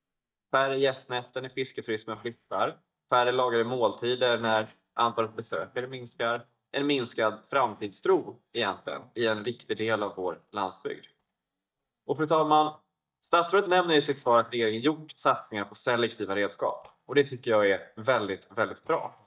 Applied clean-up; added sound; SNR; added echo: neural mask model DeepFilterNet 3.